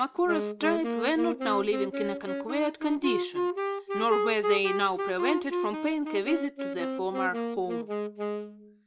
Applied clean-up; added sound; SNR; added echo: none; Wind instrument, woodwind instrument; 2 dB; none.